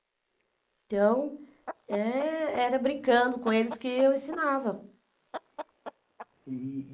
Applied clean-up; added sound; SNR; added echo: neural mask model Resemble Enhance denoiser.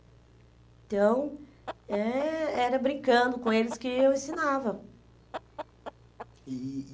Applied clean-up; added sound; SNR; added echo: none; Chicken, rooster; 16 dB; none.